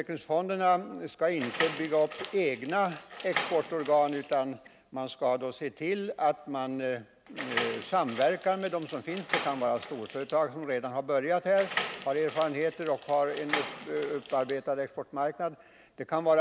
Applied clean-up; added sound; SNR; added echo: none; Door; 9 dB; none.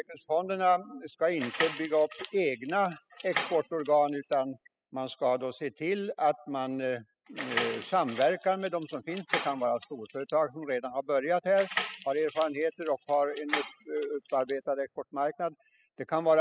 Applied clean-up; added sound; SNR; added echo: classical method spectral subtraction.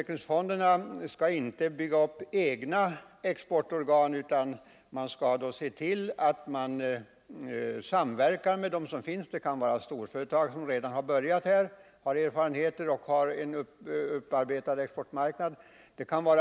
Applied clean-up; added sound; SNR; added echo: none; none; none; none.